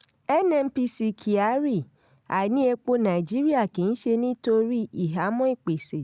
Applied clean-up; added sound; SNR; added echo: none; none; none; none.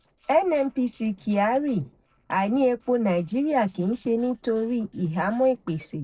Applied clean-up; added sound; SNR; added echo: neural separator model SepFormer DNS4.